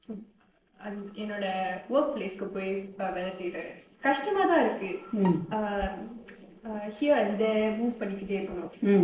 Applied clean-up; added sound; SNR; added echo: neural separator model SepFormer DNS4.